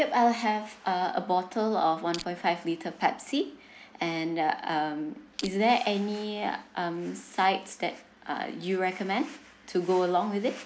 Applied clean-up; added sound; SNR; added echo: none; Crushing; 13 dB; none.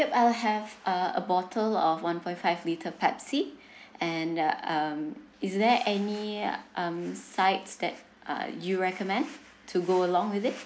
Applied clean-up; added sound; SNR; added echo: none; none; none; none.